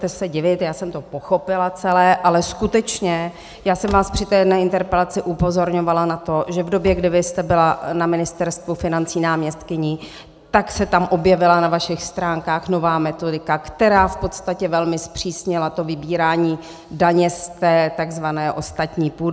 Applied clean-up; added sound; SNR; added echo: none; none; none; none.